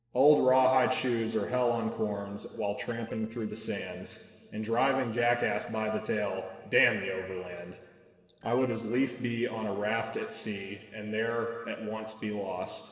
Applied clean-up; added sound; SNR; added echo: neural separator model SepFormer DNS4.